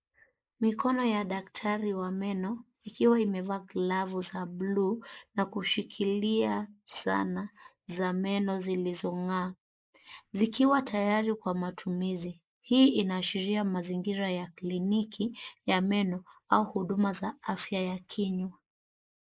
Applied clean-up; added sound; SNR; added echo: neural mask model Resemble Enhance denoiser.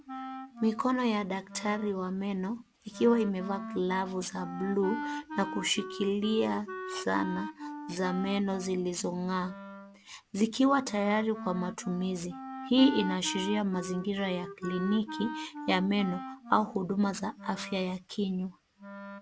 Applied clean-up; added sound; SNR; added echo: none; Wind instrument, woodwind instrument; 11 dB; none.